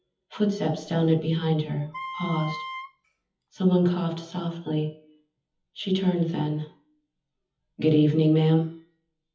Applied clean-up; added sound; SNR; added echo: classical method WPE with log-MMSE.